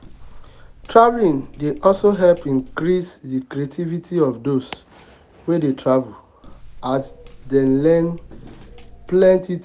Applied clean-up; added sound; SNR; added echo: none; Walk, footsteps; 18 dB; none.